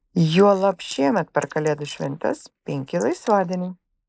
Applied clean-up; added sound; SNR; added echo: neural mask model Resemble Enhance denoiser.